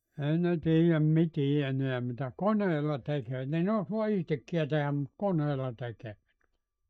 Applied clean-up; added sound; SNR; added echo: neural mask model DeepFilterNet 3.